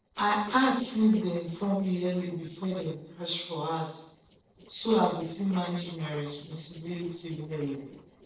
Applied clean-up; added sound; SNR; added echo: neural separator model SepFormer DNS4.